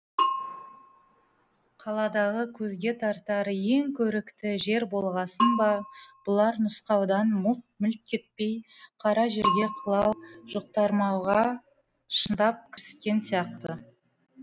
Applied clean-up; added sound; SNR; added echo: none; Bell / Percussion; 7 dB; none.